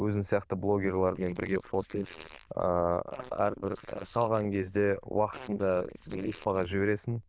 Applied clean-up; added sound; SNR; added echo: neural diffusion model UNIVERSE++.